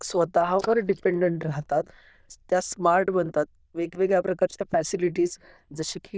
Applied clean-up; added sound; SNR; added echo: neural diffusion model UNIVERSE++.